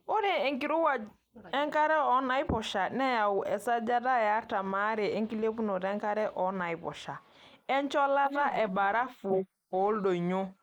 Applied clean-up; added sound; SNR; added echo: neural mask model Resemble Enhance denoiser.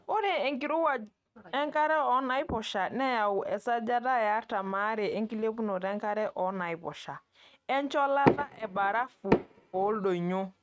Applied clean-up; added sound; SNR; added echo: neural mask model RNNoise.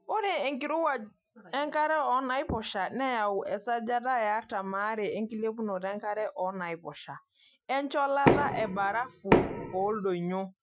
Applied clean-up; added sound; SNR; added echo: classical method Wiener filter.